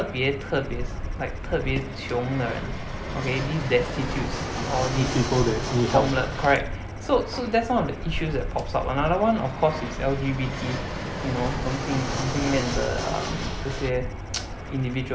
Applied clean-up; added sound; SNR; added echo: none; Fixed-wing aircraft, airplane; 5 dB; none.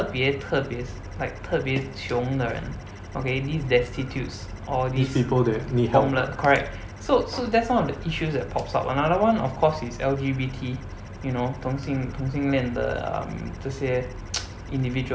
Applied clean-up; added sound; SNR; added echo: none; none; none; none.